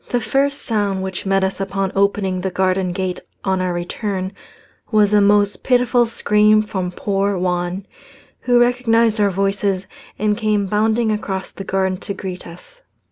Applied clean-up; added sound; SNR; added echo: none; none; none; none.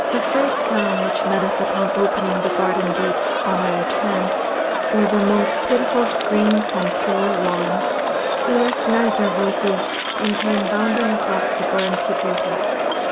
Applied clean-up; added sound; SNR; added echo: none; Crowd; -2 dB; none.